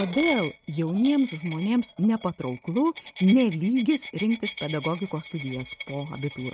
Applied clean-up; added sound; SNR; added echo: neural mask model RNNoise.